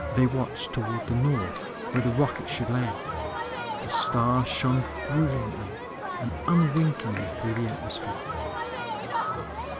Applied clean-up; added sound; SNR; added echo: none; Crowd; 4 dB; none.